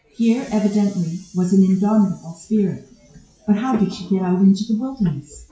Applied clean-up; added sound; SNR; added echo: classical method WPE with log-MMSE.